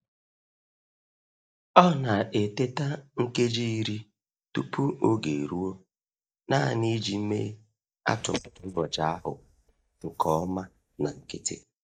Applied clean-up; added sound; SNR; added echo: neural mask model DeepFilterNet 3.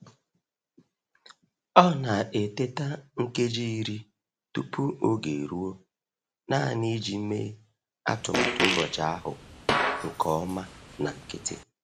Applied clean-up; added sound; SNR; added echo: none; Fart; 1 dB; none.